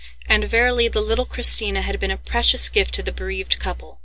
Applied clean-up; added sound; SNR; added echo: none; none; none; none.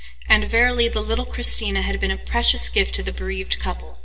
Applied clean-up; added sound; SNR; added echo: none; none; none; reverberation time 1.3 s.